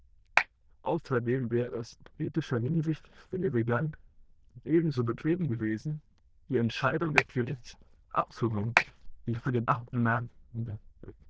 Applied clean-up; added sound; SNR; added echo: neural diffusion model UNIVERSE++.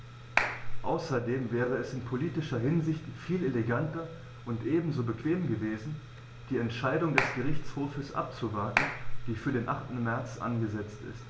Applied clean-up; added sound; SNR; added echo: none; Clapping; -1 dB; none.